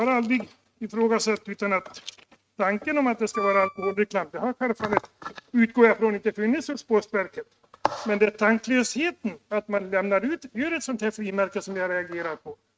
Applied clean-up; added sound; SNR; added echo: neural mask model RNNoise.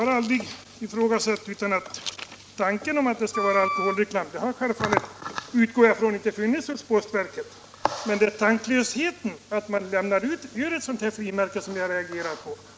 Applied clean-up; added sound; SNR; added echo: none; Wind instrument, woodwind instrument; 4 dB; none.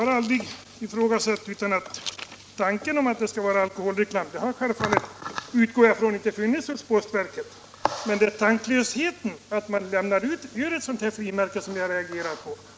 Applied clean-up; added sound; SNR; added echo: none; none; none; none.